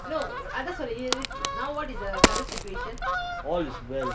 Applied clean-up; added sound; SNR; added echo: none; Crack + Fowl; -4 dB; none.